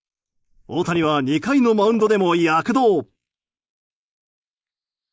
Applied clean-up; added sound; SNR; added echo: neural mask model Resemble Enhance denoiser.